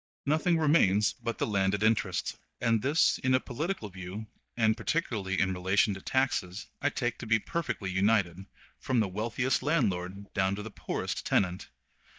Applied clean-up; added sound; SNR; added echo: neural mask model DeepFilterNet 3.